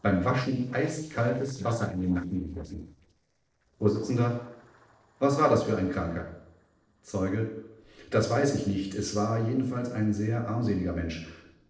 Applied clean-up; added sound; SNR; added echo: neural separator model SepFormer DNS4.